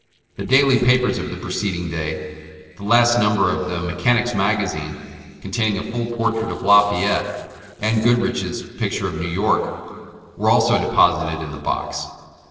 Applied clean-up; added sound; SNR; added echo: neural separator model SepFormer DNS4.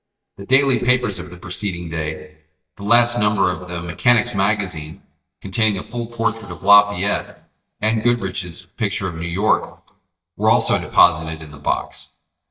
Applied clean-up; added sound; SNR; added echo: neural mask model DeepFilterNet 3.